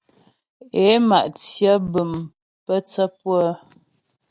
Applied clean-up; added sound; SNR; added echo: none; none; none; none.